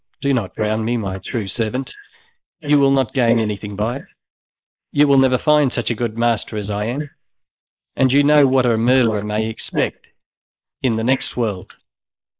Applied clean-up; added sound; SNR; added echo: neural mask model Resemble Enhance denoiser.